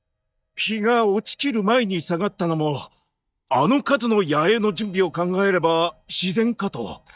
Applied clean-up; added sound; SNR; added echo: neural mask model DeepFilterNet 3.